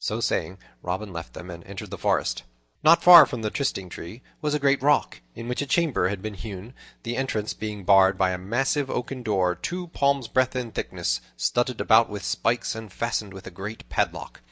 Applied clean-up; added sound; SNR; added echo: none; none; none; none.